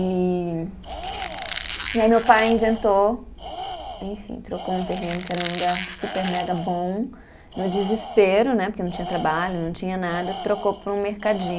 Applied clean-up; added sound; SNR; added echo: none; Tools + Squeak; 11 dB; none.